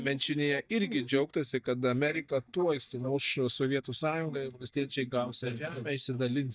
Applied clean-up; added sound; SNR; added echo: neural mask model DeepFilterNet 3.